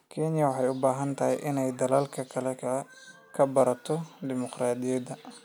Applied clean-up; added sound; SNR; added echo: none; none; none; none.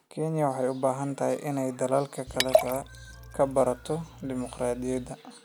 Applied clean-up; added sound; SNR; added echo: none; Liquid; 3 dB; none.